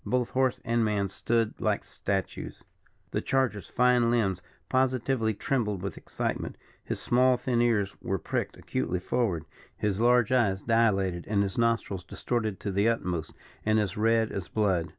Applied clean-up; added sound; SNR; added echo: none; none; none; none.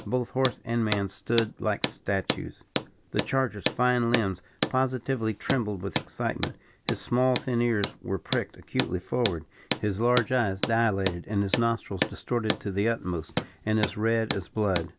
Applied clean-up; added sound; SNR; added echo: none; Hammer; 7 dB; none.